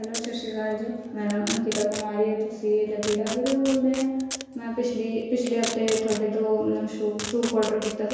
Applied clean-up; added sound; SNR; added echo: none; Packing tape, duct tape; 12 dB; reverberation time 1.2 s.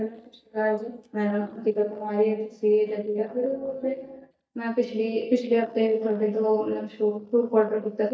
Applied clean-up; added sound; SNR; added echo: neural mask model DeepFilterNet 3.